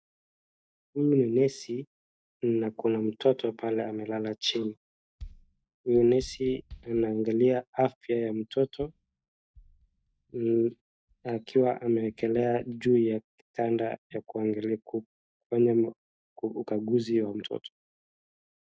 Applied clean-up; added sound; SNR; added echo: neural mask model DeepFilterNet 3.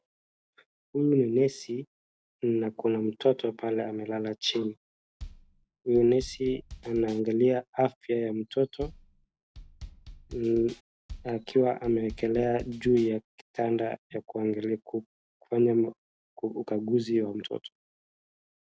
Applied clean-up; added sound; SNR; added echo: none; Bass drum / Snare drum / Drum kit; 17 dB; none.